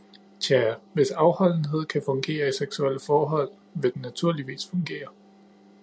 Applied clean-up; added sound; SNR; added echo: none; none; none; none.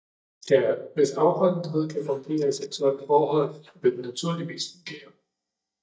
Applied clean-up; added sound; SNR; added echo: neural mask model DeepFilterNet 3.